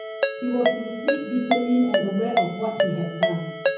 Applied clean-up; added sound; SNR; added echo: none; Ringtone; 0 dB; reverberation time 0.7 s.